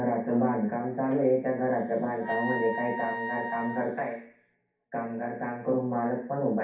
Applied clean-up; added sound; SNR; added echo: none; Wind instrument, woodwind instrument; 8 dB; reverberation time 0.6 s.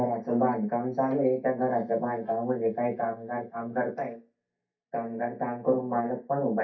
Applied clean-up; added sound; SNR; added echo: neural mask model DeepFilterNet 3.